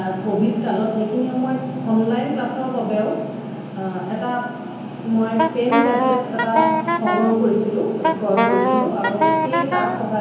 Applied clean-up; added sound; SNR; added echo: none; Wind instrument, woodwind instrument; -1 dB; reverberation time 1.0 s.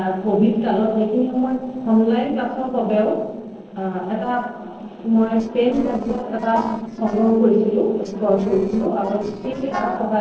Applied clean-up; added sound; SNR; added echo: neural separator model SepFormer DNS4.